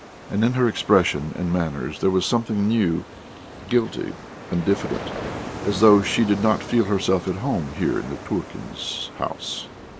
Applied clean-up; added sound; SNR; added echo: none; Ocean; 13 dB; none.